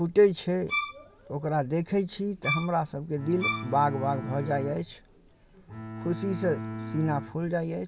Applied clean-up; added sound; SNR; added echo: none; Bowed string instrument + Bowed string instrument; 6 dB; none.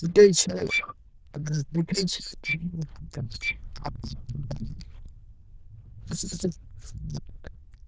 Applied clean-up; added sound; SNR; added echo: neural diffusion model UNIVERSE++.